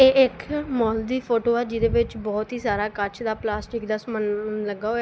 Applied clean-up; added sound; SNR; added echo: none; none; none; none.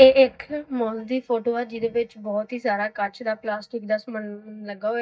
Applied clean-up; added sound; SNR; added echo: neural mask model DeepFilterNet 3.